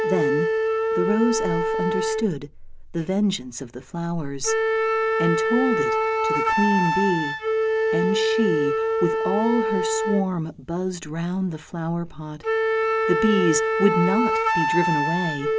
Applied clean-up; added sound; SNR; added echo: none; Wind instrument, woodwind instrument; -2 dB; none.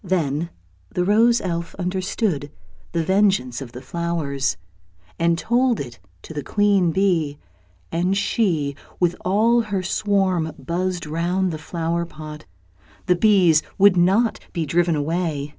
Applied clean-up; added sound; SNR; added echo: none; none; none; none.